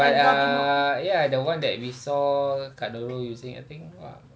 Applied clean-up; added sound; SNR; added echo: none; none; none; none.